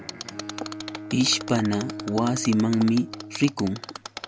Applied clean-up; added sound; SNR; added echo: none; Mechanisms + Bowed string instrument; 10 dB; none.